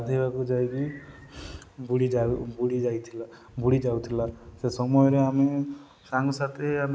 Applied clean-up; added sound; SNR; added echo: none; none; none; none.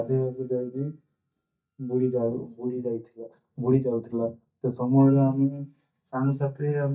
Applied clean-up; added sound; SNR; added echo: neural mask model DeepFilterNet 3.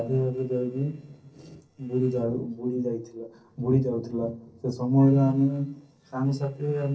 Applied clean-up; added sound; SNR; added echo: neural separator model SepFormer DNS4.